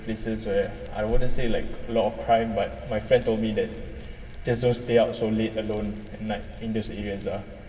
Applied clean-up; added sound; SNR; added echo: none; Hands; 5 dB; reverberation time 2.0 s.